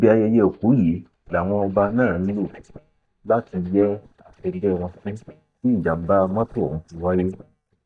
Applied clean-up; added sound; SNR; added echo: neural mask model DeepFilterNet 3.